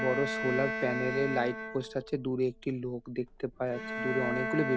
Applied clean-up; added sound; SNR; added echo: none; Bowed string instrument; 4 dB; none.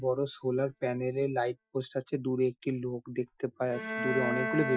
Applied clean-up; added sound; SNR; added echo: classical method Wiener filter.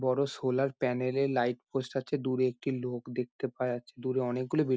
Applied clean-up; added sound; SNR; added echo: none; none; none; none.